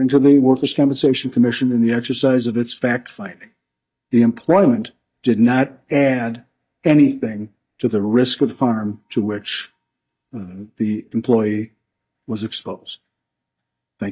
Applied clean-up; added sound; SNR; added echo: neural mask model DeepFilterNet 3.